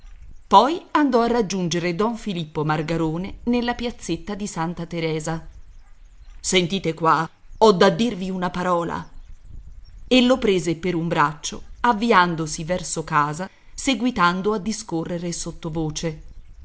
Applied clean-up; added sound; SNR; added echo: none; Bird / Dog; 19 dB; none.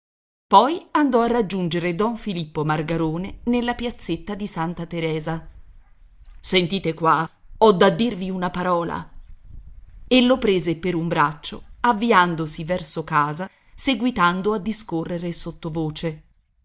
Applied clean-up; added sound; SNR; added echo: neural mask model DeepFilterNet 3.